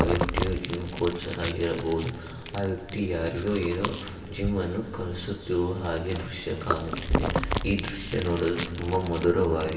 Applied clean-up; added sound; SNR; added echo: none; Chewing, mastication; 4 dB; reverberation time 2.7 s.